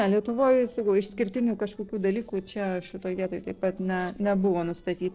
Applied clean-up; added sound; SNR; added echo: neural separator model SepFormer DNS4.